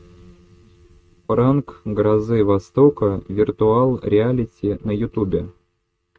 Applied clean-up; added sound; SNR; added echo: neural mask model RNNoise.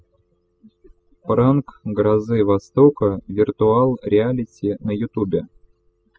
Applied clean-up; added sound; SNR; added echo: classical method spectral subtraction.